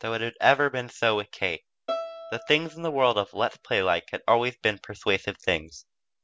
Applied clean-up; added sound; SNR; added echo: none; Bowed string instrument; 13 dB; none.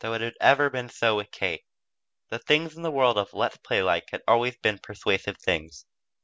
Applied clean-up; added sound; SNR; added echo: none; none; none; none.